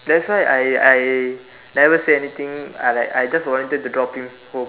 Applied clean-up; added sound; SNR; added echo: none; none; none; none.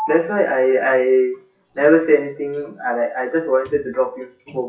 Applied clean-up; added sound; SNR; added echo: classical method WPE with log-MMSE.